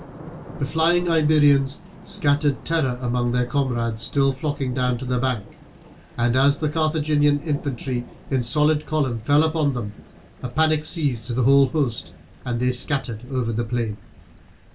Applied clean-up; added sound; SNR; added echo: none; Thunder / Rain; 19 dB; reverberation time 0.2 s.